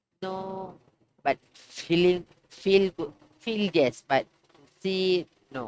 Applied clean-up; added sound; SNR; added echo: neural mask model RNNoise.